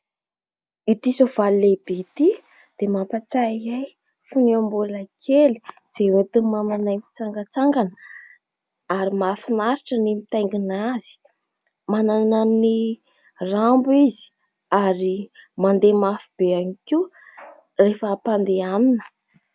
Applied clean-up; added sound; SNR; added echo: none; none; none; none.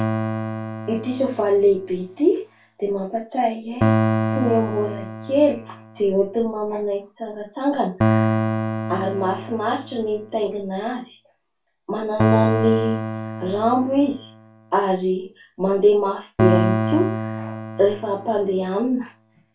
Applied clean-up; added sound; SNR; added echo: none; Piano; 3 dB; reverberation time 0.2 s.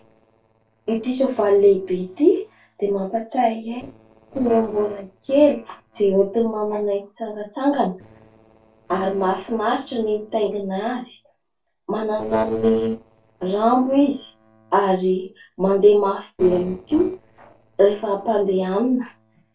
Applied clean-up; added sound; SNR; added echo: neural separator model SepFormer DNS4.